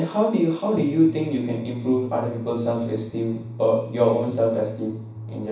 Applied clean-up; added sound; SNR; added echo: none; Bass guitar; 13 dB; reverberation time 0.7 s.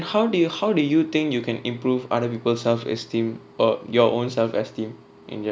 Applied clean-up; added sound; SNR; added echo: none; none; none; none.